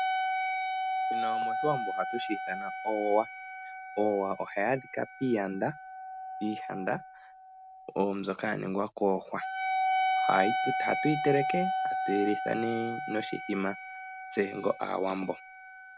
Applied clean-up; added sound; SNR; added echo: none; Wind instrument, woodwind instrument; 2 dB; none.